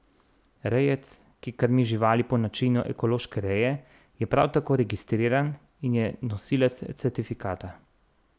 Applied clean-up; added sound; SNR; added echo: none; none; none; none.